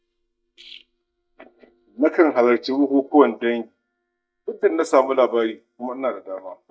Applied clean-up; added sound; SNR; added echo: neural mask model DeepFilterNet 3.